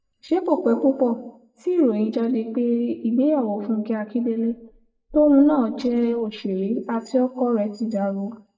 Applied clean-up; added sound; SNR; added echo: neural mask model DeepFilterNet 3.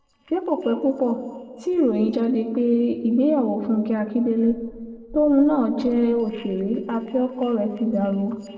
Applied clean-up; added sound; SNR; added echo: neural separator model SepFormer DNS4.